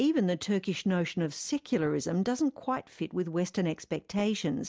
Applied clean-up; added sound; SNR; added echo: none; none; none; none.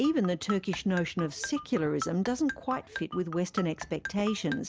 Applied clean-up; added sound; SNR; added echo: none; Marimba, xylophone; 11 dB; none.